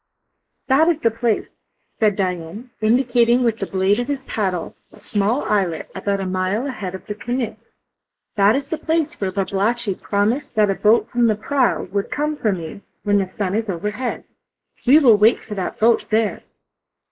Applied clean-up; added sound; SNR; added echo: neural mask model Resemble Enhance denoiser.